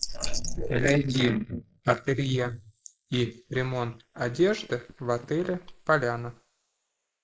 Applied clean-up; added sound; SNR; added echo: neural mask model Resemble Enhance denoiser.